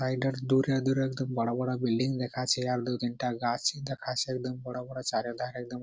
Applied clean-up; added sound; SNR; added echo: none; none; none; none.